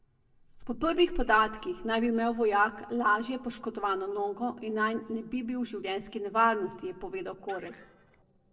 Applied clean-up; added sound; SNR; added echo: neural separator model SepFormer DNS4.